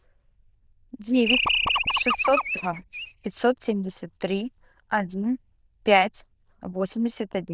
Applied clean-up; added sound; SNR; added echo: neural diffusion model UNIVERSE++.